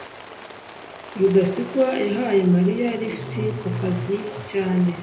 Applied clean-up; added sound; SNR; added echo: none; Rain; 17 dB; reverberation time 0.8 s.